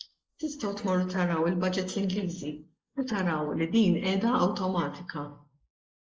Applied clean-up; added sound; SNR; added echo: neural mask model Resemble Enhance denoiser.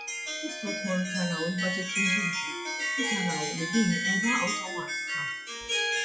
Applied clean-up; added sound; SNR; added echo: classical method log-MMSE.